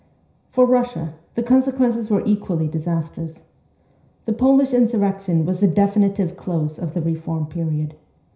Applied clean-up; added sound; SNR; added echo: none; none; none; reverberation time 0.5 s.